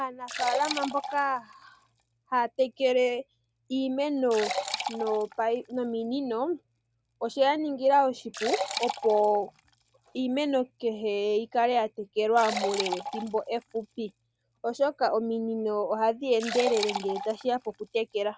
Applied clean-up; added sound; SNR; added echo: none; Liquid; 11 dB; none.